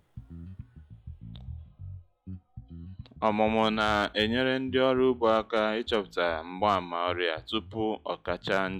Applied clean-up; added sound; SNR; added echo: classical method log-MMSE.